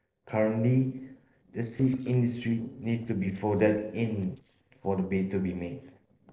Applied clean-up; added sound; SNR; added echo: neural separator model SepFormer DNS4.